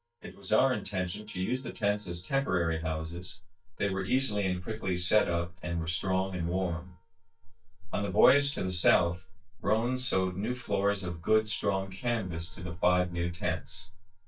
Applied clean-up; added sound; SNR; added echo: neural mask model DeepFilterNet 3.